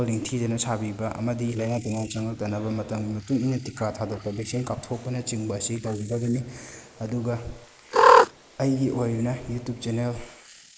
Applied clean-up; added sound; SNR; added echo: neural mask model Resemble Enhance denoiser.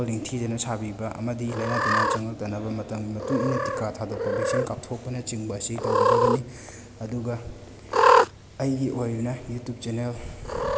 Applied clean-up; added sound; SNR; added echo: none; Cat; -3 dB; none.